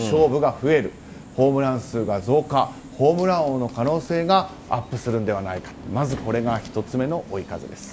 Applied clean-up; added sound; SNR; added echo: none; Subway, metro, underground; 17 dB; none.